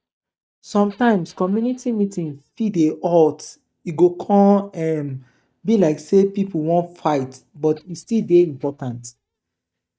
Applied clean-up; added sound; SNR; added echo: neural mask model DeepFilterNet 3.